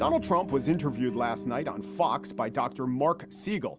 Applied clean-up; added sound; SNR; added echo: none; none; none; none.